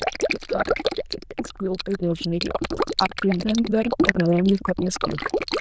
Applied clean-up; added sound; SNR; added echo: neural diffusion model UNIVERSE++.